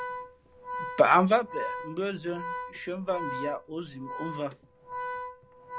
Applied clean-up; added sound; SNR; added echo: none; Organ; 8 dB; none.